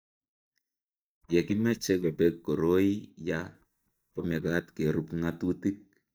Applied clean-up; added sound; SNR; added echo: neural mask model DeepFilterNet 3.